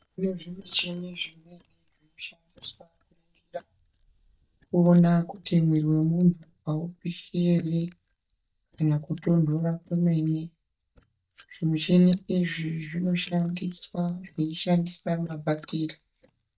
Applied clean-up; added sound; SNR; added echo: neural mask model DeepFilterNet 3.